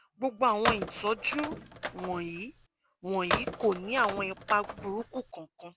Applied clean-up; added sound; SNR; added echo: none; Telephone; 5 dB; none.